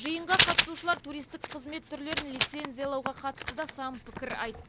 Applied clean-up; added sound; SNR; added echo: none; Writing; -3 dB; none.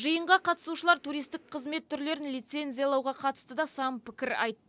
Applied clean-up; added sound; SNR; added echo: none; none; none; none.